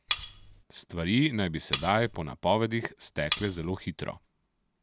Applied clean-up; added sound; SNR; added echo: none; Cutlery, silverware; 5 dB; none.